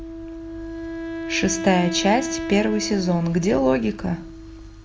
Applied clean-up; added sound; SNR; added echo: none; Wind instrument, woodwind instrument; 8 dB; none.